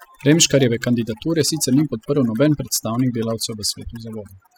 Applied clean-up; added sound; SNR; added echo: classical method spectral subtraction.